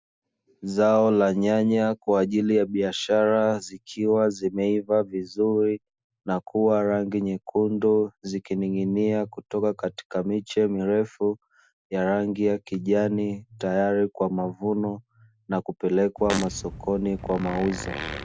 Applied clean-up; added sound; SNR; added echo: none; Fart; 9 dB; none.